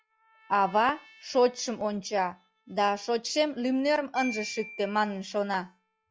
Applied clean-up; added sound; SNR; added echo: classical method log-MMSE.